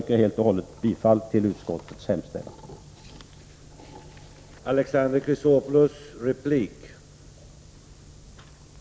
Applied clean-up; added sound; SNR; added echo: none; none; none; none.